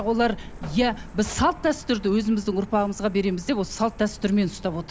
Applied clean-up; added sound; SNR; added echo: none; Truck; 16 dB; none.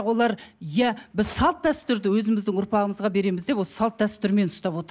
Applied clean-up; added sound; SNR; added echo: none; none; none; none.